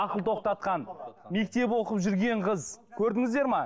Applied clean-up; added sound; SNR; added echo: none; none; none; none.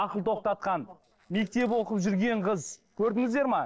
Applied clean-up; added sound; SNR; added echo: neural separator model SepFormer DNS4.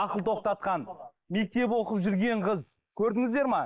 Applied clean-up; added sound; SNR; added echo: neural mask model Resemble Enhance denoiser.